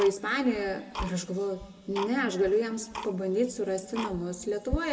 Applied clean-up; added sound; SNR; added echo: none; Tick-tock; 11 dB; reverberation time 1.2 s.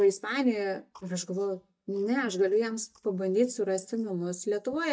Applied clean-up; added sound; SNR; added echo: neural mask model DeepFilterNet 3.